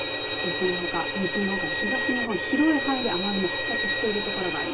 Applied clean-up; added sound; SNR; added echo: none; Bowed string instrument; 0 dB; reverberation time 0.2 s.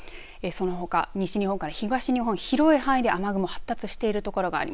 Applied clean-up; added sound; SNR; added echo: none; none; none; none.